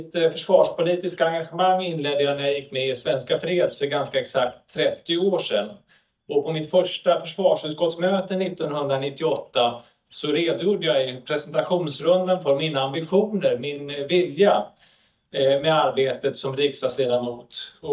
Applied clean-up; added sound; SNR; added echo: neural mask model DeepFilterNet 3.